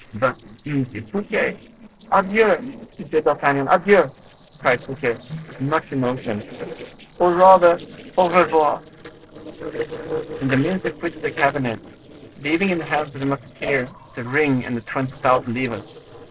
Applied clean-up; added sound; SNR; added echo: neural separator model SepFormer DNS4.